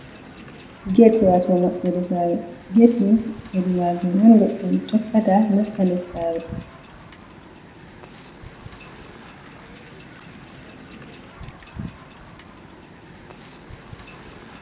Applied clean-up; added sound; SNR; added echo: none; Wind; 19 dB; reverberation time 0.7 s.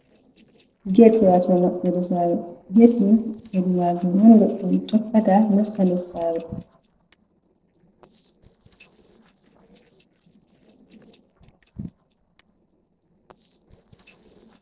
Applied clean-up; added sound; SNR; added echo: neural separator model SepFormer DNS4.